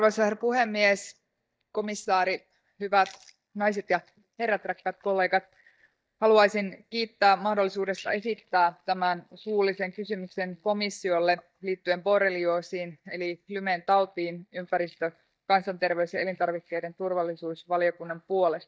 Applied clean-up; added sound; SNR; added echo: neural mask model DeepFilterNet 3.